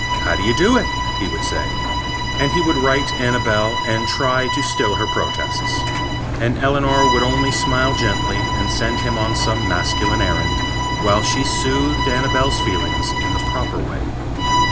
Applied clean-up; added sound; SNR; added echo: none; Bowed string instrument + Engine; -2 dB; none.